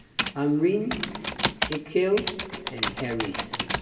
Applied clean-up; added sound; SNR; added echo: none; Typing; 1 dB; reverberation time 2.0 s.